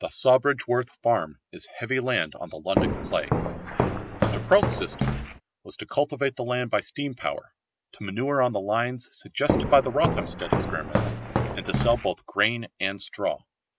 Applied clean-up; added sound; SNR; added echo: none; Walk, footsteps; 1 dB; none.